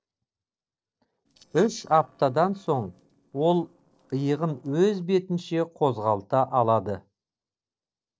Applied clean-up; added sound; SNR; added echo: neural separator model SepFormer DNS4.